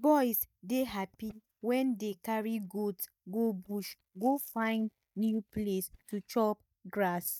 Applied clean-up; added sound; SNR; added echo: neural mask model DeepFilterNet 3.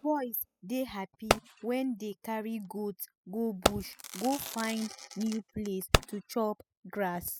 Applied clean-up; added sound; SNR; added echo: classical method spectral subtraction.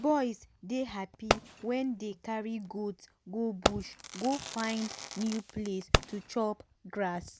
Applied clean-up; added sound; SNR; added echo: none; Fireworks; 3 dB; none.